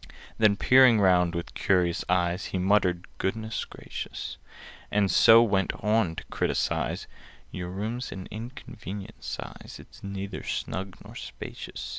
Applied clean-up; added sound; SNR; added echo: none; none; none; none.